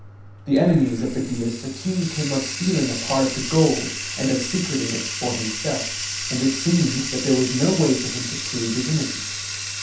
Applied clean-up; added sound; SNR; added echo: none; Bathtub (filling or washing); 6 dB; reverberation time 0.7 s.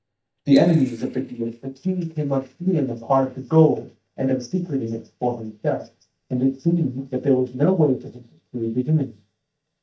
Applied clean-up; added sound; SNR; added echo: neural mask model DeepFilterNet 3.